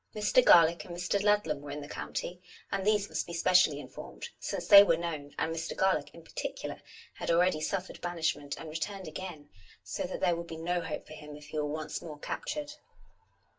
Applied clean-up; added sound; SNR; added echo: none; none; none; reverberation time 0.2 s.